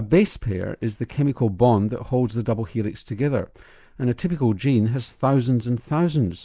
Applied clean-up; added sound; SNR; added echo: none; none; none; none.